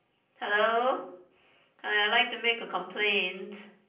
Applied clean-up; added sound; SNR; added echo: none; none; none; reverberation time 0.6 s.